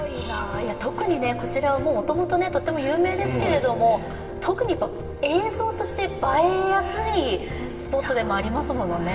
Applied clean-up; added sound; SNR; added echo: none; none; none; reverberation time 2.4 s.